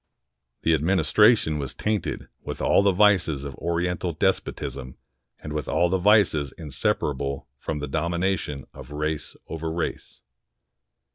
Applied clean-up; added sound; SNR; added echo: none; none; none; none.